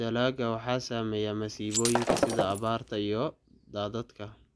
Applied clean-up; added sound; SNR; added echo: none; Shatter; -1 dB; none.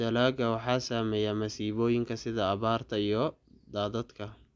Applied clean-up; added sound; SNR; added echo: none; none; none; none.